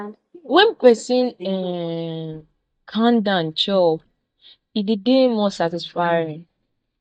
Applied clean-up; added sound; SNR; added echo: neural mask model DeepFilterNet 3.